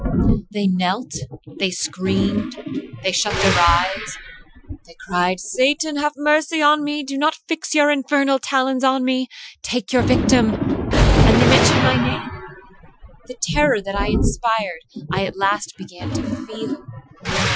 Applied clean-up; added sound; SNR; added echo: classical method Wiener filter.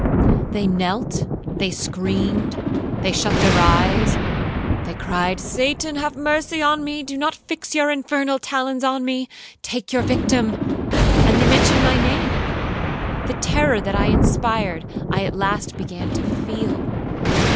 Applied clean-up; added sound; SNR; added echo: none; Thunder; -2 dB; none.